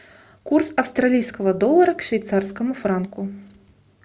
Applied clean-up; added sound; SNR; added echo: none; none; none; none.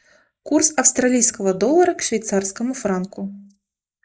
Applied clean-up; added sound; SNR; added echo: neural mask model Resemble Enhance denoiser.